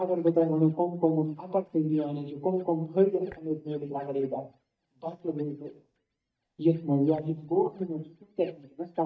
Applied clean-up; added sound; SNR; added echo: neural mask model DeepFilterNet 3.